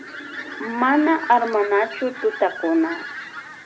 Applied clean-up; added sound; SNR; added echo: none; Fowl; 12 dB; reverberation time 0.3 s.